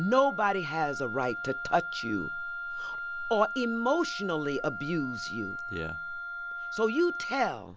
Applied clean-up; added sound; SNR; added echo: none; Wind instrument, woodwind instrument; 6 dB; none.